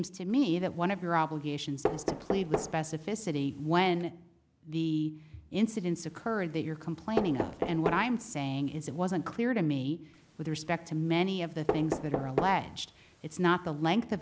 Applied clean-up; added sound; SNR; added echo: none; Knock; 7 dB; none.